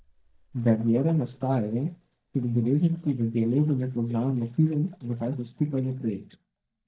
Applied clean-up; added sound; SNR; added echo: neural mask model DeepFilterNet 3.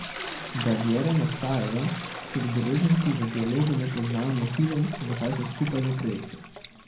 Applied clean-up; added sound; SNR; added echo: none; Toilet flush; 11 dB; reverberation time 0.5 s.